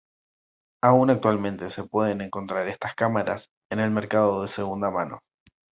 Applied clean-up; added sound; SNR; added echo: none; none; none; none.